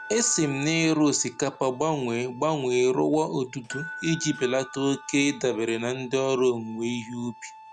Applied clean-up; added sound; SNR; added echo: none; Door / Bell + Bowed string instrument; 18 dB; none.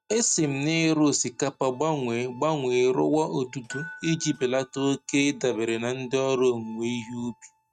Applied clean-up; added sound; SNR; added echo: neural mask model RNNoise.